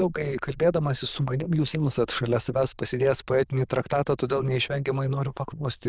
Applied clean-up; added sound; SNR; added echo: neural diffusion model UNIVERSE++.